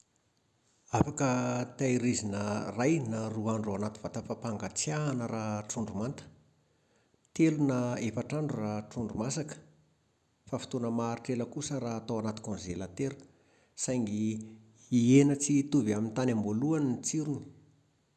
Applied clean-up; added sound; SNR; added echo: none; none; none; none.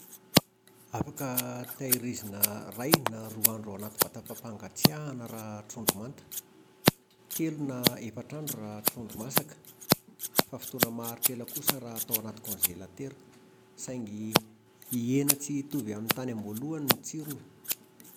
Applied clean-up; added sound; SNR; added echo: none; Scissors; -5 dB; none.